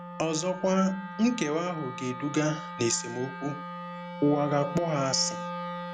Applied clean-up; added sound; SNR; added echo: none; Wind instrument, woodwind instrument; 9 dB; none.